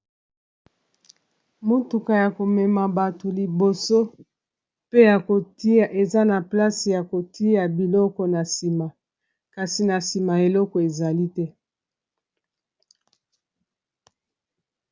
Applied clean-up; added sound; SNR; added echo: none; none; none; none.